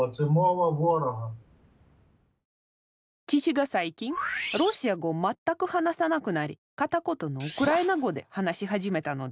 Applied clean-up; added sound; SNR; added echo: none; none; none; none.